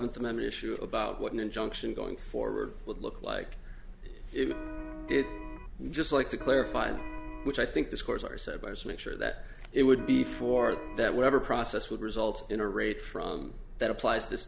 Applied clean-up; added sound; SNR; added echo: none; Electric guitar; 11 dB; none.